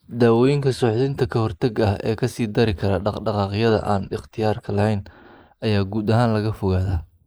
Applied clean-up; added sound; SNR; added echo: neural mask model Resemble Enhance denoiser.